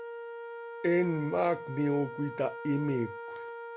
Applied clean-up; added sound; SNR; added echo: none; Wind instrument, woodwind instrument; 10 dB; none.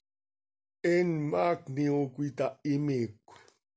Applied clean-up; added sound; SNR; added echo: none; none; none; none.